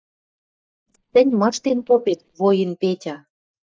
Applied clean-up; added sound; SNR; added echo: neural mask model DeepFilterNet 3.